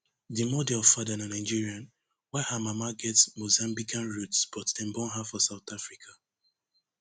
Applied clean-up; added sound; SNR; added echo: none; none; none; none.